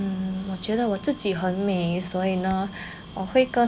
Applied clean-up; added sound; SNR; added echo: none; none; none; none.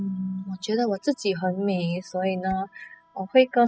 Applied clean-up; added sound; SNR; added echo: classical method spectral subtraction.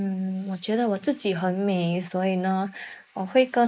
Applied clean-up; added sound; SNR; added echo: neural mask model Resemble Enhance denoiser.